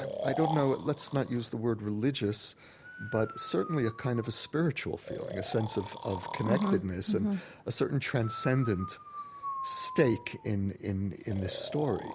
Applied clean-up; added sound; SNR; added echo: none; Breathing; 11 dB; none.